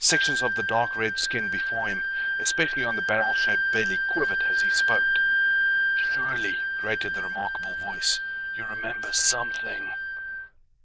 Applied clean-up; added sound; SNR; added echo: neural diffusion model UNIVERSE++.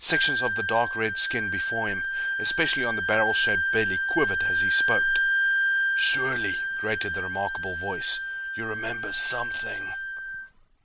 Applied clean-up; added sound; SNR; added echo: none; Wind instrument, woodwind instrument; -2 dB; none.